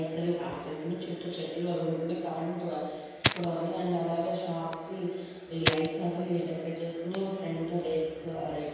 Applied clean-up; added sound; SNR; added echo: none; Fire; -1 dB; reverberation time 1.2 s.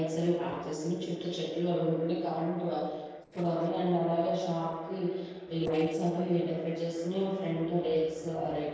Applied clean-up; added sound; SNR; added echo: neural separator model SepFormer DNS4.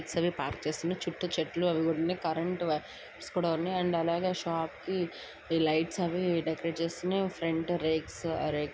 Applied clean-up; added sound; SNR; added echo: none; none; none; none.